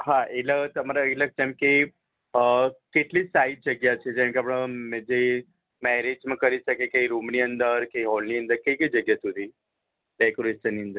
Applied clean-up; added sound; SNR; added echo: none; none; none; none.